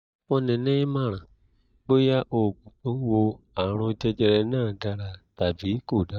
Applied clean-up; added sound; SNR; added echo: neural mask model DeepFilterNet 3.